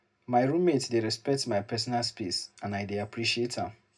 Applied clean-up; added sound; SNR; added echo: none; none; none; reverberation time 0.2 s.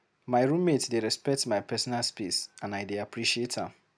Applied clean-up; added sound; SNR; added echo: none; none; none; none.